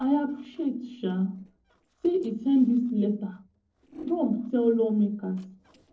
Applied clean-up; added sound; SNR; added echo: neural separator model SepFormer DNS4.